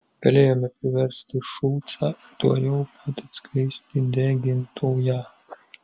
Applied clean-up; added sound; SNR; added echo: none; none; none; none.